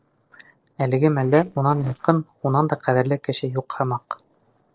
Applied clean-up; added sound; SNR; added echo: neural separator model SepFormer DNS4.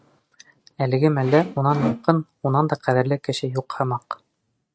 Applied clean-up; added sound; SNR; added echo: neural mask model RNNoise.